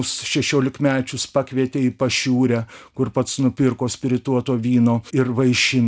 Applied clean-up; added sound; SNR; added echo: none; none; none; none.